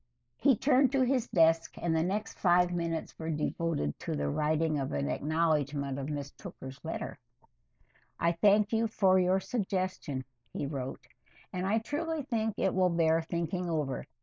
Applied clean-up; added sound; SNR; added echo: neural mask model Resemble Enhance denoiser.